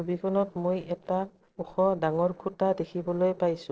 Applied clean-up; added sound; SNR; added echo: neural separator model SepFormer DNS4.